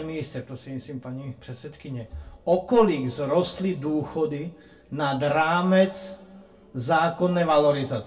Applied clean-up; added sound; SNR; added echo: none; none; none; reverberation time 0.2 s.